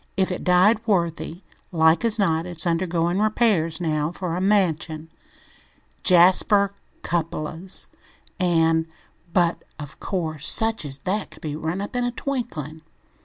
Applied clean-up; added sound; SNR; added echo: none; none; none; none.